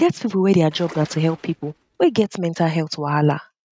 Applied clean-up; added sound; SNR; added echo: neural mask model RNNoise.